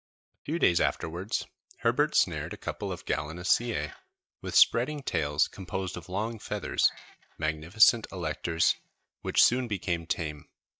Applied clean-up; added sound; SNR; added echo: neural mask model DeepFilterNet 3.